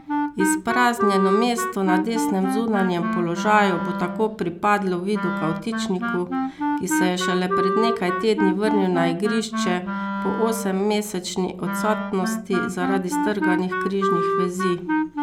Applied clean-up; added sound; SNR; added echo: none; Wind instrument, woodwind instrument; 2 dB; none.